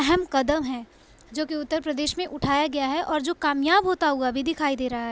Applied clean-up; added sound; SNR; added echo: none; none; none; none.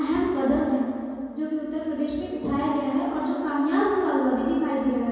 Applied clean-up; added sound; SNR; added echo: none; none; none; reverberation time 2.2 s.